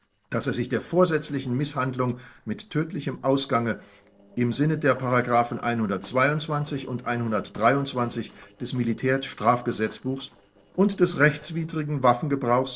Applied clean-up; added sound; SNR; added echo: neural separator model SepFormer DNS4.